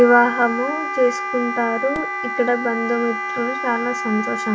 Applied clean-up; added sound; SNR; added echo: none; Wind instrument, woodwind instrument; 5 dB; reverberation time 0.2 s.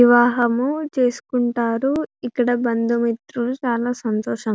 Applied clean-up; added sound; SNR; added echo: none; none; none; none.